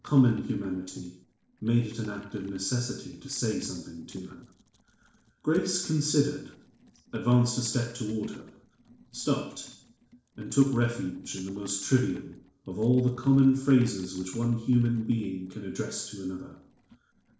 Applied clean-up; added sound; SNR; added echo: neural separator model SepFormer DNS4.